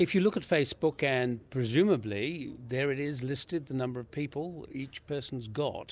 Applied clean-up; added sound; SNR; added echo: none; none; none; none.